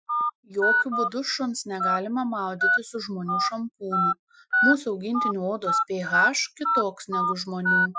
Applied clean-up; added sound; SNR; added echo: classical method Wiener filter.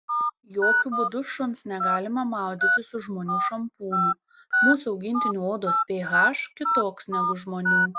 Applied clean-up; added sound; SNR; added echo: none; Telephone; -3 dB; none.